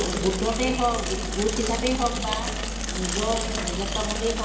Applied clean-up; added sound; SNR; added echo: none; Mechanisms / Bicycle; 1 dB; reverberation time 1.3 s.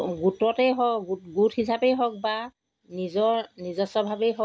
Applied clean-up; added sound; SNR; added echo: none; none; none; none.